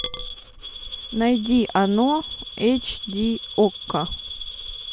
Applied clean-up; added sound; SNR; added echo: none; Coin (dropping) / Glass; 11 dB; none.